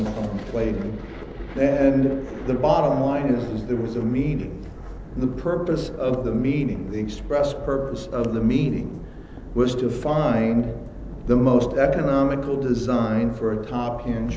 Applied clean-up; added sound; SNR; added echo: none; Thunder; 19 dB; none.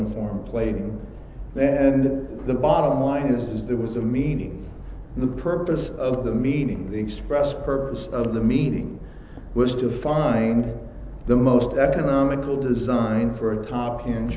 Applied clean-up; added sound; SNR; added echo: none; none; none; none.